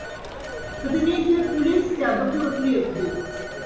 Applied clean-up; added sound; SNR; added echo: none; Telephone; 10 dB; reverberation time 0.9 s.